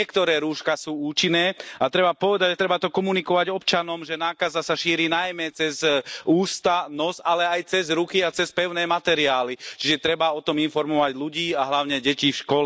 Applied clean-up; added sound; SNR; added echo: none; none; none; none.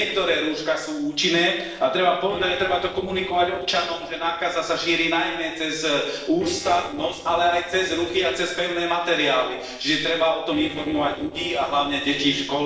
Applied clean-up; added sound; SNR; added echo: neural separator model SepFormer DNS4.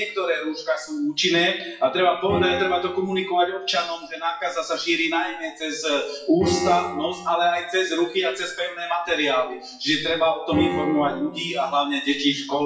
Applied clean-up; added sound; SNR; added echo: classical method WPE with log-MMSE.